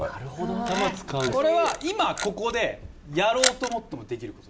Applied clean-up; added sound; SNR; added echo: none; Camera; 7 dB; none.